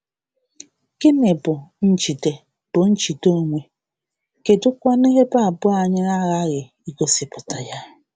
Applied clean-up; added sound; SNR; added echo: none; none; none; none.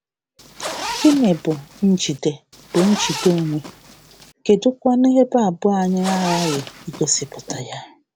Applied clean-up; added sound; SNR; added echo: none; Zipper (clothing); 11 dB; none.